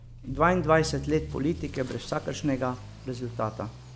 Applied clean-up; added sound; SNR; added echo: none; Accelerating, revving, vroom / Motor vehicle (road); 11 dB; none.